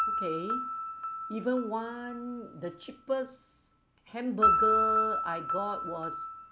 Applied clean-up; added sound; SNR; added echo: none; Piano; -4 dB; none.